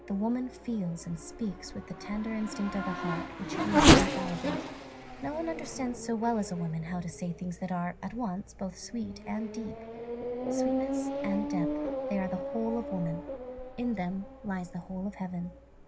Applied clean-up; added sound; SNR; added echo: none; Race car, auto racing / Accelerating, revving, vroom; -2 dB; none.